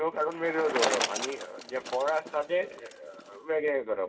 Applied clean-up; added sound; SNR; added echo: none; Bicycle; 6 dB; reverberation time 0.1 s.